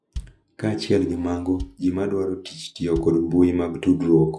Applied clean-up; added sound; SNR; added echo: classical method log-MMSE.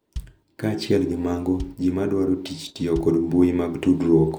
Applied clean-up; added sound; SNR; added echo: none; Bass drum; 18 dB; none.